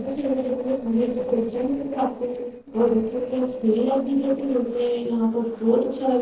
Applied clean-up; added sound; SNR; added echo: neural separator model SepFormer DNS4.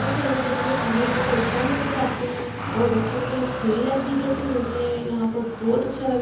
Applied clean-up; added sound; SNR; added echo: none; Traffic noise, roadway noise; 4 dB; reverberation time 1.3 s.